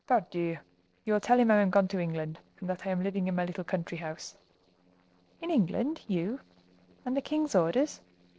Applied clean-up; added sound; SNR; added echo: neural separator model SepFormer DNS4.